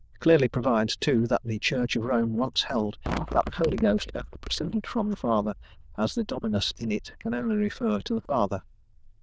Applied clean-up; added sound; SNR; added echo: neural diffusion model UNIVERSE++.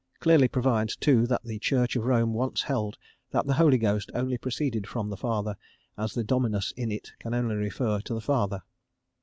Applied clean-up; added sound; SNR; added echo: none; none; none; none.